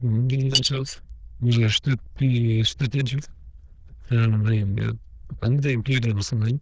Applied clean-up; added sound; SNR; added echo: neural diffusion model UNIVERSE++.